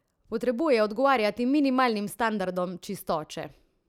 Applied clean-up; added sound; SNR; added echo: none; none; none; none.